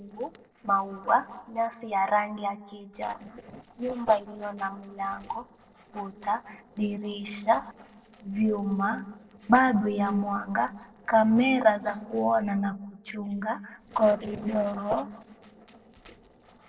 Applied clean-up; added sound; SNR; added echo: neural separator model SepFormer DNS4.